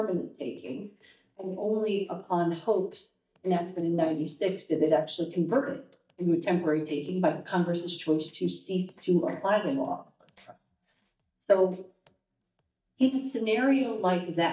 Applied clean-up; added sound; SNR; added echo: neural mask model DeepFilterNet 3.